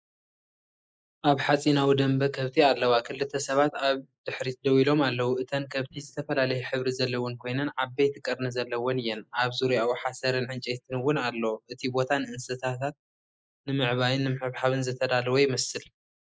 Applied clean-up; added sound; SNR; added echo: neural mask model Resemble Enhance denoiser.